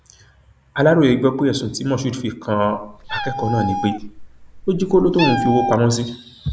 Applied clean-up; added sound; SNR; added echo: none; Meow; 6 dB; none.